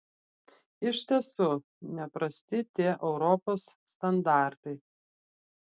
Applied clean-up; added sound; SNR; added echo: none; none; none; none.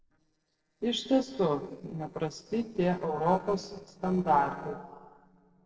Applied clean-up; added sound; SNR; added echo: neural separator model SepFormer DNS4.